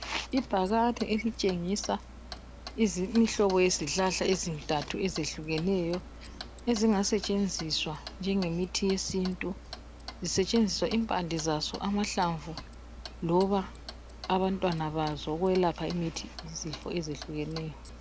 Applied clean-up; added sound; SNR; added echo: none; Clock; 14 dB; none.